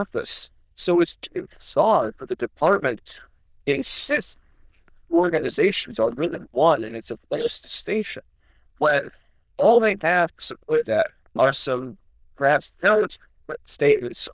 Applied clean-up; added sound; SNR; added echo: neural diffusion model UNIVERSE++.